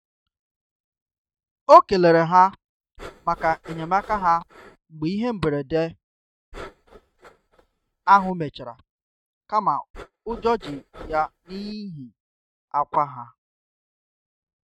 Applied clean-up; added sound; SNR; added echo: neural mask model RNNoise.